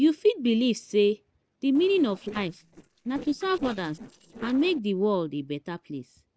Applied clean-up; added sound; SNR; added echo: neural separator model SepFormer DNS4.